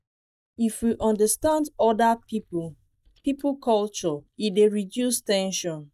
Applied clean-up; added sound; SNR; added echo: neural mask model DeepFilterNet 3.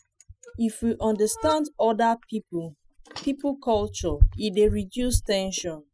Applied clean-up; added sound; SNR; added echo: classical method spectral subtraction.